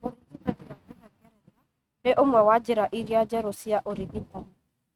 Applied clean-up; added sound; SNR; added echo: neural mask model RNNoise.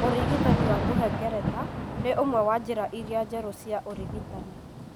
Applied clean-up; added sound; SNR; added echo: none; Thunder / Rain; 0 dB; none.